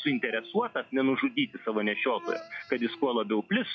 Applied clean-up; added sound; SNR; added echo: classical method log-MMSE.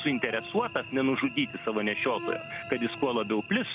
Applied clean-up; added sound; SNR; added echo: none; Cricket / Buzz; 12 dB; none.